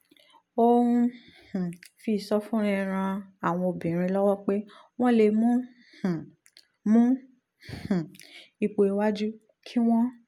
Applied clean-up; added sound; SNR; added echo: none; none; none; none.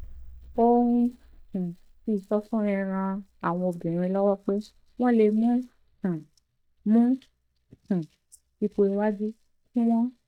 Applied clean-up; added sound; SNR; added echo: neural mask model DeepFilterNet 3.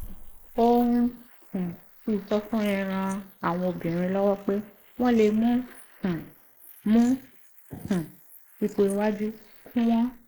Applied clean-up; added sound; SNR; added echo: neural mask model Resemble Enhance denoiser.